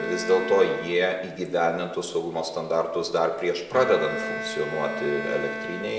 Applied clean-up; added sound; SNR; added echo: none; Bowed string instrument; 9 dB; none.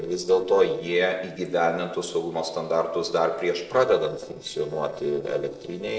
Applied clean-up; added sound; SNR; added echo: neural separator model SepFormer DNS4.